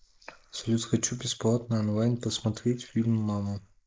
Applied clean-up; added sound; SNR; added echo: neural mask model Resemble Enhance denoiser.